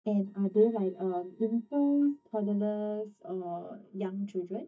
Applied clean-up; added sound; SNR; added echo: neural mask model DeepFilterNet 3.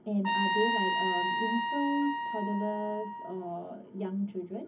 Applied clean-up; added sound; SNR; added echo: none; Trumpet; -1 dB; reverberation time 0.3 s.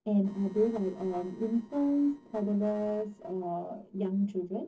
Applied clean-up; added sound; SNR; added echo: neural separator model SepFormer DNS4.